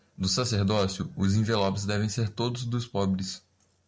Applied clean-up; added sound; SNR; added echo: none; none; none; none.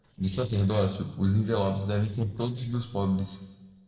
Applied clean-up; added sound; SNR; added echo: neural separator model SepFormer DNS4.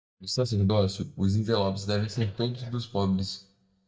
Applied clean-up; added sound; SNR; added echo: neural mask model DeepFilterNet 3.